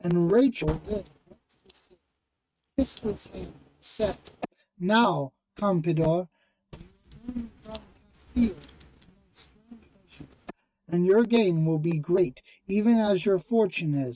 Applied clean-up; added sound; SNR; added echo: neural mask model RNNoise.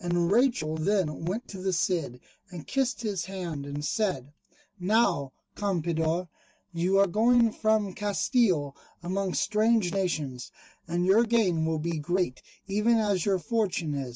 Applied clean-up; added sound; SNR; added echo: none; none; none; none.